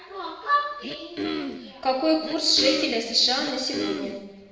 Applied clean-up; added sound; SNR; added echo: neural separator model SepFormer DNS4.